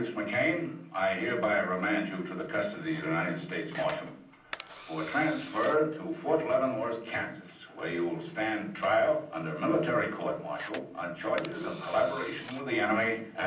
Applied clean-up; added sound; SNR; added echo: none; Camera; 14 dB; reverberation time 0.6 s.